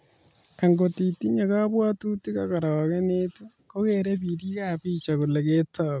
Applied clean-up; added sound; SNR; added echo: none; none; none; none.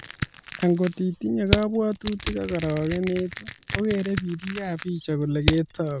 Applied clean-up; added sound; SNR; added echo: none; Crushing; 6 dB; none.